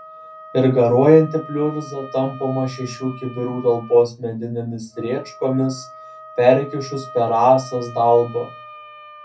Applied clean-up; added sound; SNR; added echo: none; Wind instrument, woodwind instrument; 19 dB; reverberation time 0.3 s.